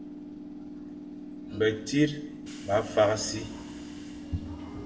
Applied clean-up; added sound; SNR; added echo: none; Subway, metro, underground / Train; 10 dB; reverberation time 0.7 s.